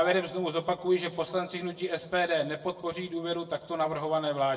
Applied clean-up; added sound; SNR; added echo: none; none; none; reverberation time 0.6 s.